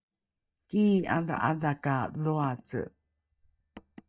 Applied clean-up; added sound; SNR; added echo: neural mask model DeepFilterNet 3.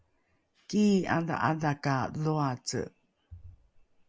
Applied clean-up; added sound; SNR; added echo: none; none; none; none.